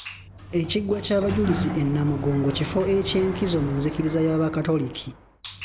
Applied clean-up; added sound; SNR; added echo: none; Sliding door; 9 dB; none.